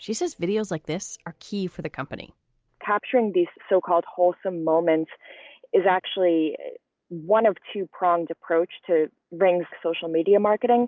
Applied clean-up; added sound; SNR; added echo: none; none; none; none.